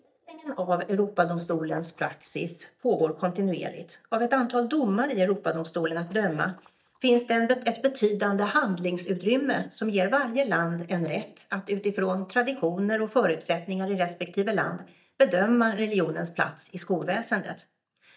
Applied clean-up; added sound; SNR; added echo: neural mask model DeepFilterNet 3.